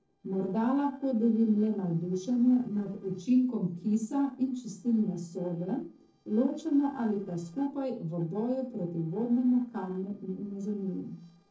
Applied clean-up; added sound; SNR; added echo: neural separator model SepFormer DNS4.